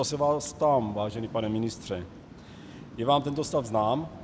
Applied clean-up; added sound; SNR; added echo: none; Waves, surf; 16 dB; none.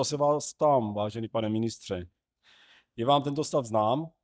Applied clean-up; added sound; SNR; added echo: neural mask model DeepFilterNet 3.